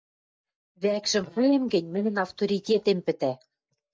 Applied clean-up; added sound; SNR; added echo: neural mask model DeepFilterNet 3.